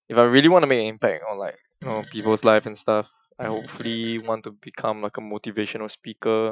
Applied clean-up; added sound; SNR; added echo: classical method Wiener filter.